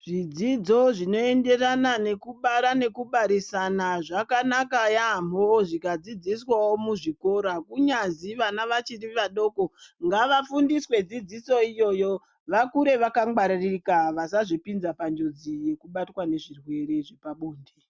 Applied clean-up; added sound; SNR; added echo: none; none; none; none.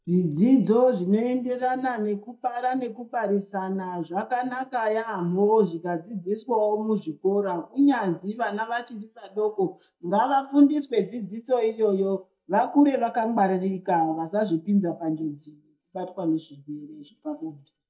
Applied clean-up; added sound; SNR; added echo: neural mask model DeepFilterNet 3.